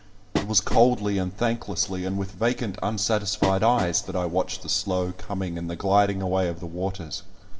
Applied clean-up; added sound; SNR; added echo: none; Train; 10 dB; reverberation time 0.3 s.